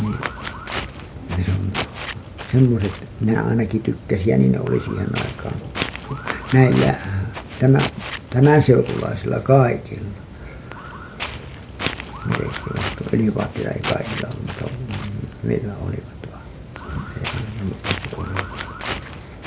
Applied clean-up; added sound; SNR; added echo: none; Walk, footsteps; 10 dB; none.